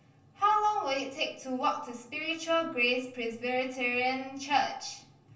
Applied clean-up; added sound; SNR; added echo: none; none; none; reverberation time 0.2 s.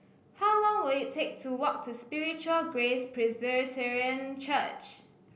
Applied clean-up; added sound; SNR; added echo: none; none; none; none.